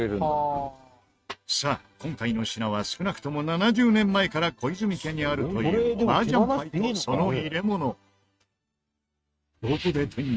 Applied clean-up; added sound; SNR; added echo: neural mask model RNNoise.